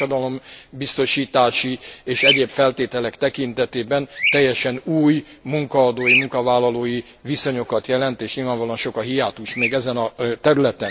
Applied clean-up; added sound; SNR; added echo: none; Bird vocalization, bird call, bird song; 8 dB; none.